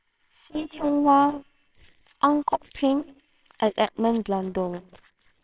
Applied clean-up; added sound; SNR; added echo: neural separator model SepFormer WHAMR!.